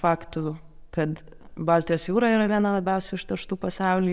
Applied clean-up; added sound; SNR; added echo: none; none; none; none.